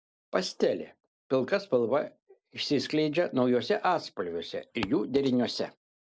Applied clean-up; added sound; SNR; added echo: none; Walk, footsteps; 12 dB; none.